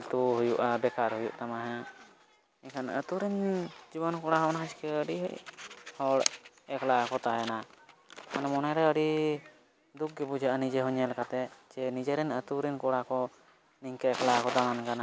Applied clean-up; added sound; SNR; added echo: none; none; none; none.